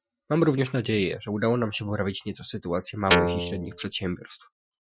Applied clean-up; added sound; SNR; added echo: classical method Wiener filter.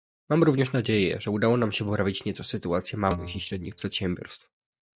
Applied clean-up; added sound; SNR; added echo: neural mask model DeepFilterNet 3.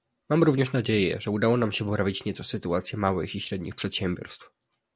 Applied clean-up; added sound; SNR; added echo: none; none; none; none.